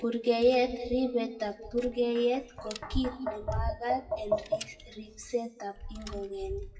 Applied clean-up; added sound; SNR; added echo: classical method WPE with log-MMSE.